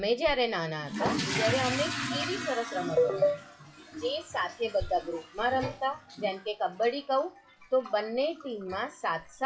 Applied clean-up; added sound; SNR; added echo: classical method WPE with log-MMSE.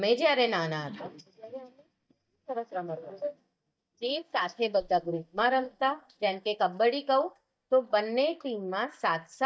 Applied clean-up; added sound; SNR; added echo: neural mask model DeepFilterNet 3.